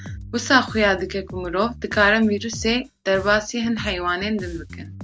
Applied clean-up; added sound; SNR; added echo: none; Bass guitar; 14 dB; none.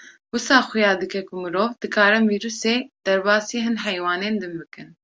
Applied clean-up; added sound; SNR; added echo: none; none; none; none.